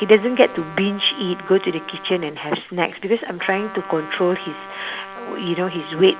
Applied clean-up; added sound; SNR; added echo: none; Trumpet; 16 dB; none.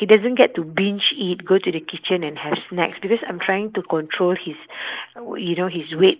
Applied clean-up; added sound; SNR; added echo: neural mask model Resemble Enhance denoiser.